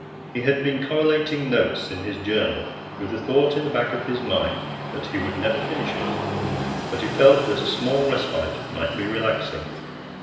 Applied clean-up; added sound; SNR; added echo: none; Train; 8 dB; reverberation time 1.0 s.